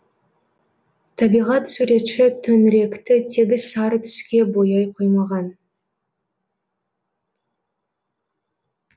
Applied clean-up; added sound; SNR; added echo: none; none; none; none.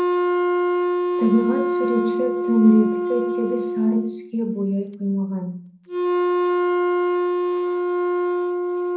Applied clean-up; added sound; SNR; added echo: none; Wind instrument, woodwind instrument; -2 dB; reverberation time 0.6 s.